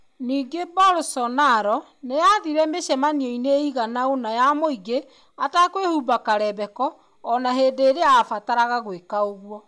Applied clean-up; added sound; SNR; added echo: none; none; none; none.